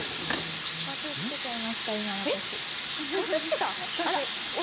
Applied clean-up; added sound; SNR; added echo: none; Sink (filling or washing) / Water tap, faucet; 1 dB; none.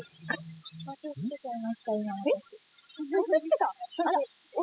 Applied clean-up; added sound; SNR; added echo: classical method spectral subtraction.